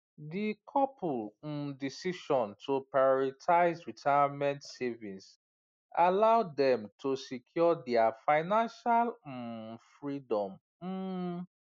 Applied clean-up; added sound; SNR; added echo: neural mask model Resemble Enhance denoiser.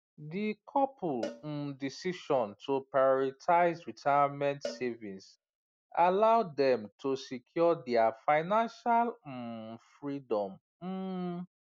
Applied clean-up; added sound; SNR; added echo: none; Cowbell; 18 dB; none.